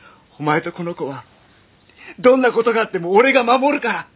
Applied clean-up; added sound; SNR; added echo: none; none; none; none.